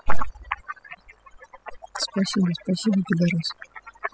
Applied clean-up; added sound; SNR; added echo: classical method spectral subtraction.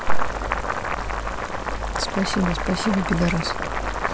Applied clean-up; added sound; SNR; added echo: none; Boiling; 5 dB; none.